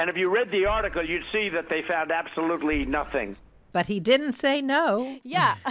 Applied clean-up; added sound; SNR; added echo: none; Boom; 17 dB; none.